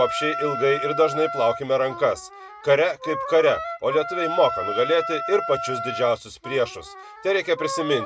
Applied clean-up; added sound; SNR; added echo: none; Wind instrument, woodwind instrument; 7 dB; none.